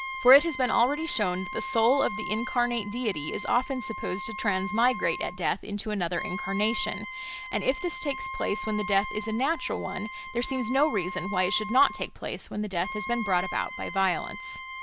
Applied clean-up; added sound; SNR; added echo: none; Wind instrument, woodwind instrument; 10 dB; none.